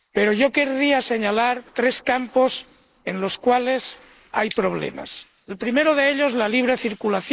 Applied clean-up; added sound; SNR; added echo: neural mask model Resemble Enhance denoiser.